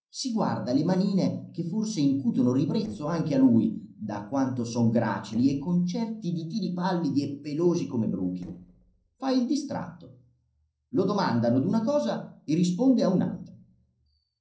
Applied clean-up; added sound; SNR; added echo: neural separator model SepFormer DNS4.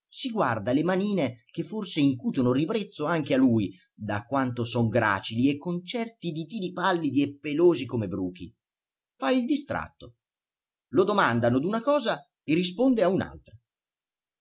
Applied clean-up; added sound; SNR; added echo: none; none; none; none.